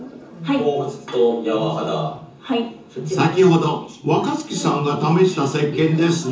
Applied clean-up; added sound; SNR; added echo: none; Wild animals; 16 dB; reverberation time 0.6 s.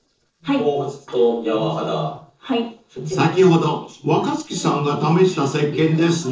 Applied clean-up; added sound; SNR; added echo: neural separator model SepFormer DNS4.